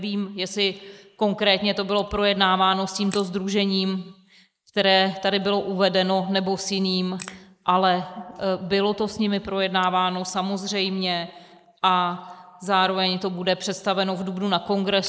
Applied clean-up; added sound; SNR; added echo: neural mask model Resemble Enhance denoiser.